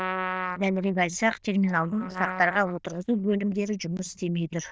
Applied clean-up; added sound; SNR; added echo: neural diffusion model UNIVERSE++.